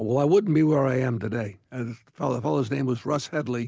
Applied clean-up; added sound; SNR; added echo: none; none; none; none.